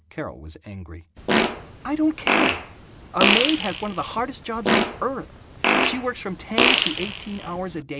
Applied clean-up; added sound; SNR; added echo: none; Fart; -4 dB; none.